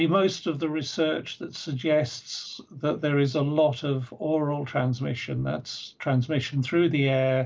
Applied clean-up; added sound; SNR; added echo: none; none; none; none.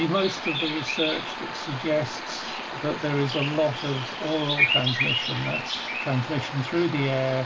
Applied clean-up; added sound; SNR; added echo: none; Bird vocalization, bird call, bird song; 2 dB; none.